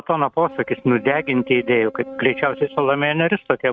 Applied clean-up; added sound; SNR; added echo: neural mask model RNNoise.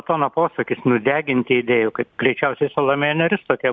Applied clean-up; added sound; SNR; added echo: none; none; none; none.